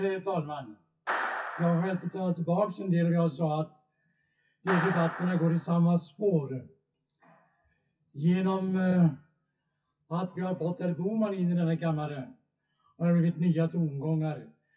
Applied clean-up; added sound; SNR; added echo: classical method WPE with log-MMSE.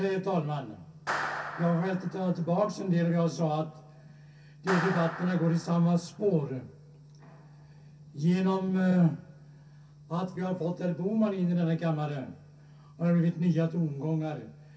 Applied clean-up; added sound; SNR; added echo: none; Clapping; 11 dB; reverberation time 0.3 s.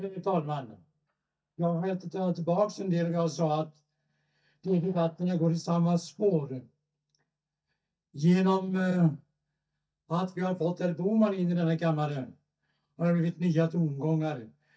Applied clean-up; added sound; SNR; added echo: neural mask model DeepFilterNet 3.